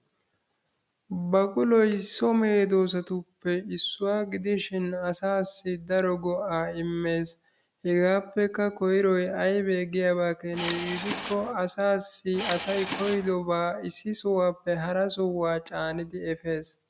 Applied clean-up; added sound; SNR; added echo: none; Subway, metro, underground / Engine; 8 dB; none.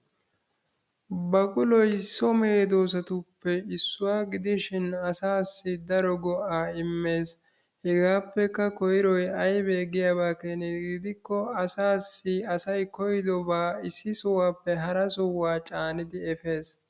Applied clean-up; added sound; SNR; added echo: none; none; none; none.